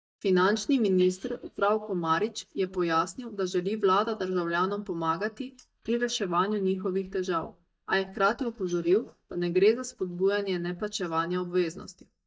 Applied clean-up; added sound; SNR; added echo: neural mask model DeepFilterNet 3.